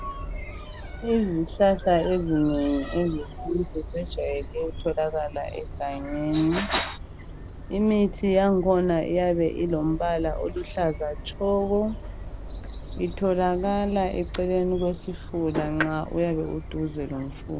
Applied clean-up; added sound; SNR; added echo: none; Bird vocalization, bird call, bird song; 10 dB; none.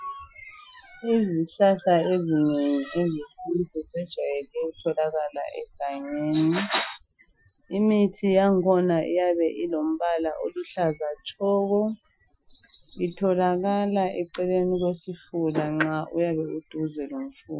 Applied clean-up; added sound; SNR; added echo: classical method Wiener filter.